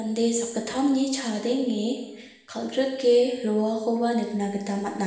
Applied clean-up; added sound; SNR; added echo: none; none; none; reverberation time 0.9 s.